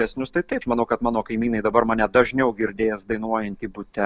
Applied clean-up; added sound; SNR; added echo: none; none; none; none.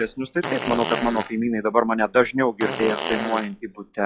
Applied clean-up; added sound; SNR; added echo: classical method log-MMSE.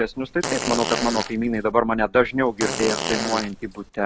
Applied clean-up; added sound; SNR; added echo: none; Fart; 6 dB; none.